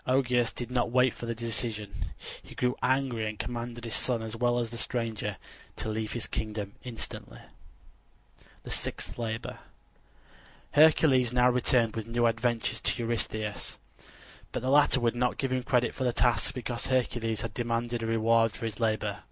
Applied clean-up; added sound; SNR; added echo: none; none; none; none.